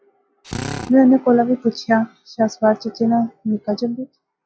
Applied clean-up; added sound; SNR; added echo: classical method log-MMSE.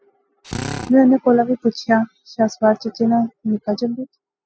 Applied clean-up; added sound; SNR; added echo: classical method spectral subtraction.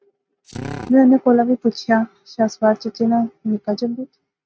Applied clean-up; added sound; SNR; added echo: neural mask model RNNoise.